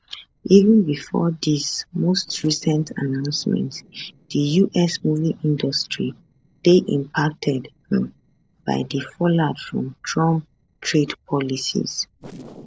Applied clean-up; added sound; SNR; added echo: neural separator model SepFormer DNS4.